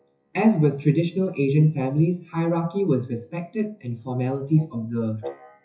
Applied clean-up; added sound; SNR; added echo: classical method WPE with log-MMSE.